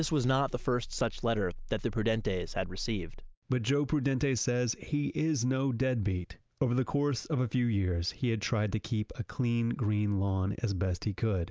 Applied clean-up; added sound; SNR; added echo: none; none; none; none.